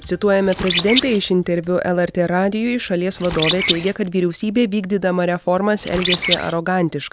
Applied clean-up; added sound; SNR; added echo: none; Bird; 4 dB; none.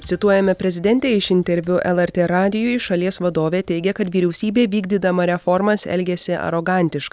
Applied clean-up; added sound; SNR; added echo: none; none; none; none.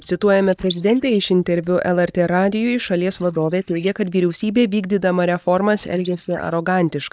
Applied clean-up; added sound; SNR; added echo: neural mask model DeepFilterNet 3.